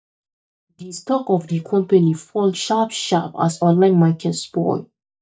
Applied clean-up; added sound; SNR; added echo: neural mask model DeepFilterNet 3.